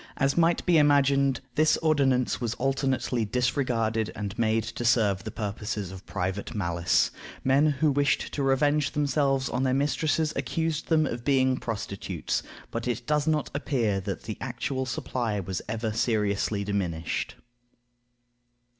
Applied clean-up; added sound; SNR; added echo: none; none; none; none.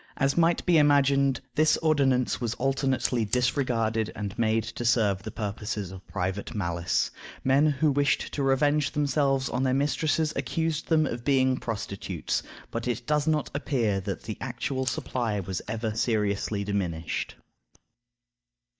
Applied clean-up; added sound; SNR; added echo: neural mask model DeepFilterNet 3.